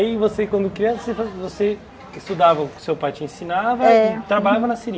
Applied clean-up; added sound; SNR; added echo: none; none; none; none.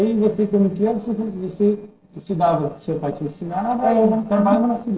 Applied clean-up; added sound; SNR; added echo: neural separator model SepFormer DNS4.